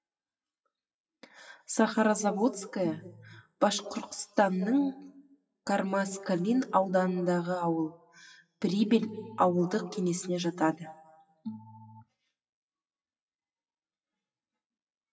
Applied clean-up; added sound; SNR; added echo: classical method WPE with log-MMSE.